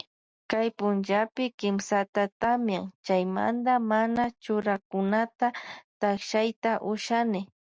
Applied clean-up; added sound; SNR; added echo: none; none; none; none.